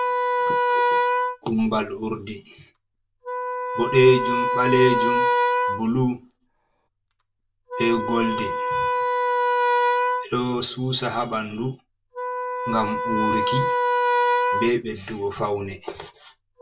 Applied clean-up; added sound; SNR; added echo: none; Wind instrument, woodwind instrument; -1 dB; reverberation time 0.1 s.